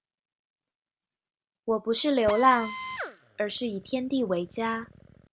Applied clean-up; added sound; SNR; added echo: none; Drill; 11 dB; none.